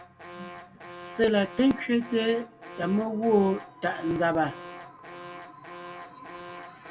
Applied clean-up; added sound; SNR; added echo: none; Alarm; 15 dB; none.